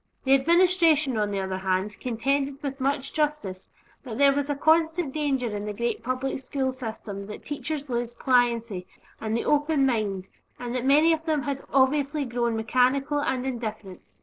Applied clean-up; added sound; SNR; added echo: neural separator model SepFormer DNS4.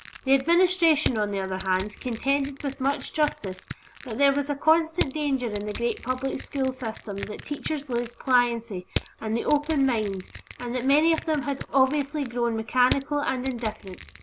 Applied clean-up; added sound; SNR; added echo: none; Crushing; 13 dB; none.